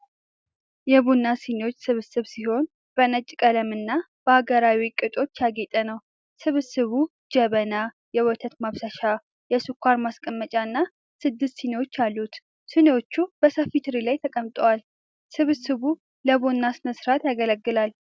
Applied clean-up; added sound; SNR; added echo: none; none; none; none.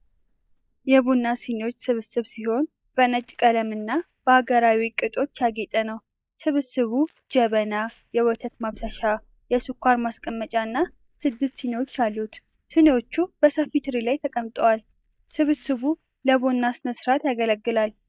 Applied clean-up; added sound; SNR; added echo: neural mask model DeepFilterNet 3.